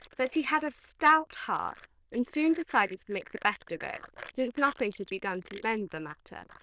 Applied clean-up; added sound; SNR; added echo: neural diffusion model UNIVERSE++.